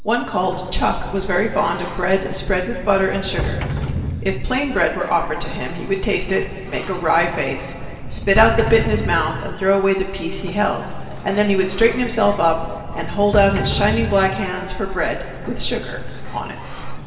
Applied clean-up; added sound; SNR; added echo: none; Sliding door; 9 dB; reverberation time 2.2 s.